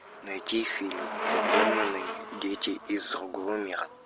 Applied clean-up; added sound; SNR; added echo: none; Bicycle; 0 dB; none.